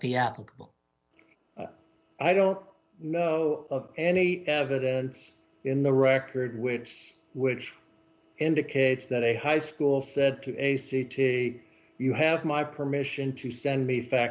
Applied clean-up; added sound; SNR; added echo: none; none; none; none.